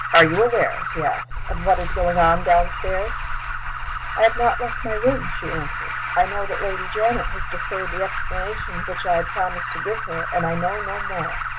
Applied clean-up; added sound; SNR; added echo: none; Alarm; 3 dB; none.